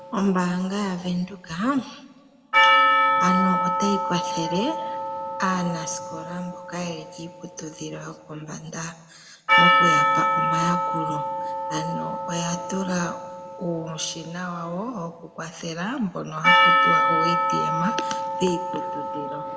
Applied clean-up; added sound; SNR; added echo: none; Percussion; -4 dB; reverberation time 1.1 s.